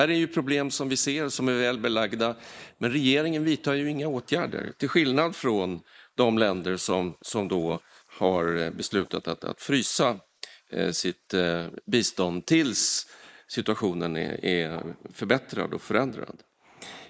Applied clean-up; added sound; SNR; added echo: neural mask model Resemble Enhance denoiser.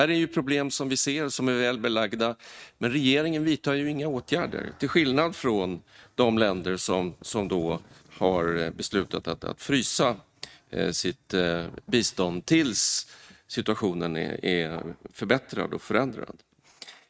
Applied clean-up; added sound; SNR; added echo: neural mask model RNNoise.